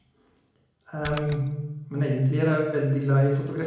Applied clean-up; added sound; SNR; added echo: none; Splash, splatter; 11 dB; reverberation time 0.9 s.